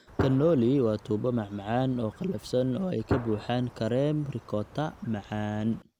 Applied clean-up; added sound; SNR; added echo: none; Gunshot, gunfire; 12 dB; none.